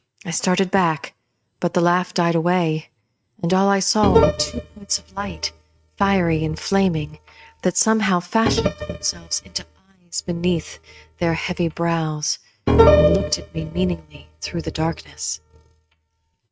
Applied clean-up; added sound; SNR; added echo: neural mask model RNNoise.